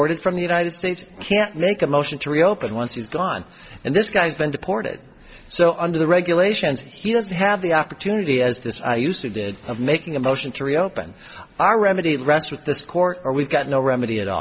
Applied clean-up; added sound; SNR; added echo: none; none; none; none.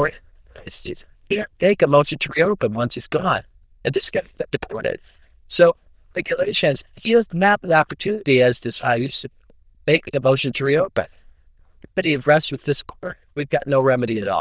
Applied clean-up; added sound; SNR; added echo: neural diffusion model UNIVERSE++.